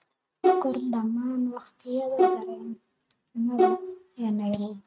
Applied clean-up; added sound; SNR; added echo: neural mask model RNNoise.